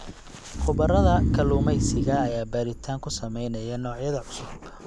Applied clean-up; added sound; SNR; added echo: none; Breathing; -1 dB; none.